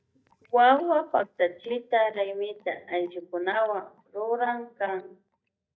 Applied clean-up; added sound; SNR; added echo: neural mask model DeepFilterNet 3.